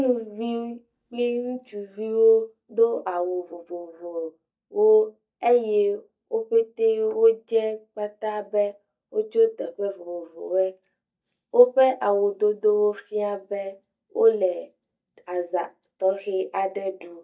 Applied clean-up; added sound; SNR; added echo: neural mask model DeepFilterNet 3.